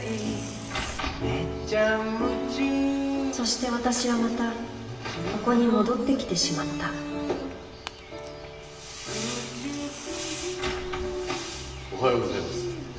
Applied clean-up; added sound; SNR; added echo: none; Tearing; 20 dB; reverberation time 1.1 s.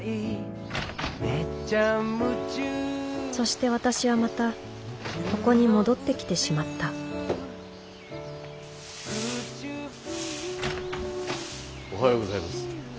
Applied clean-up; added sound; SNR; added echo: none; none; none; none.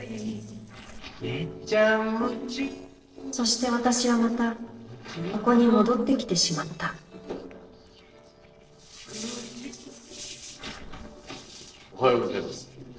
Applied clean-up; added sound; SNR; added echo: neural separator model SepFormer DNS4.